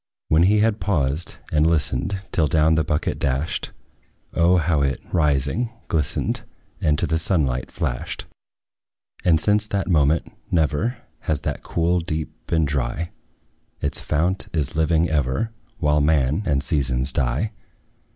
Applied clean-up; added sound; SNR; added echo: none; none; none; none.